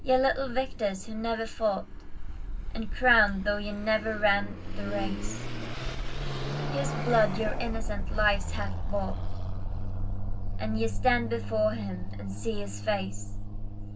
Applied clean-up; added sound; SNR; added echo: none; Car passing by / Accelerating, revving, vroom; 0 dB; reverberation time 0.4 s.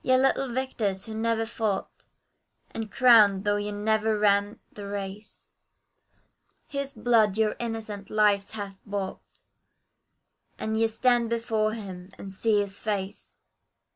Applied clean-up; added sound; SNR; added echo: none; none; none; none.